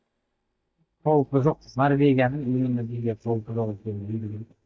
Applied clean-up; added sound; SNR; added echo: neural mask model DeepFilterNet 3.